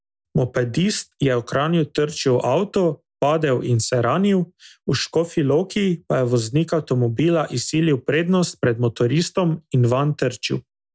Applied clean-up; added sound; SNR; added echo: none; none; none; none.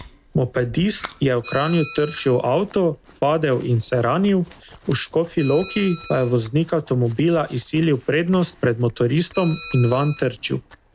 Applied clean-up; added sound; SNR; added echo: none; Bell + Chewing, mastication; 19 dB; none.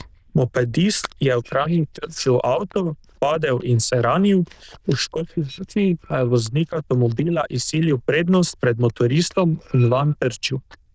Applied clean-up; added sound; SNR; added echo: neural diffusion model UNIVERSE++.